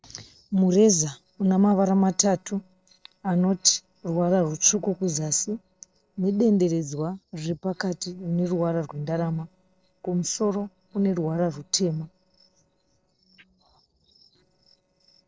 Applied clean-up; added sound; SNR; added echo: neural separator model SepFormer DNS4.